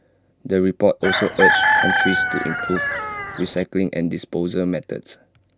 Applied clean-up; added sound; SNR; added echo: none; Chicken, rooster; -3 dB; none.